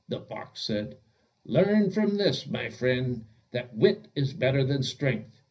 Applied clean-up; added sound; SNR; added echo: none; none; none; reverberation time 0.4 s.